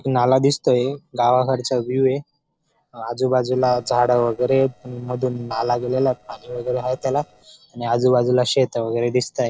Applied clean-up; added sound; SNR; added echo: neural separator model SepFormer DNS4.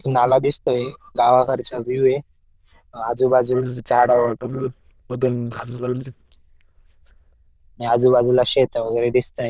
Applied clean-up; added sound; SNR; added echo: neural diffusion model UNIVERSE++.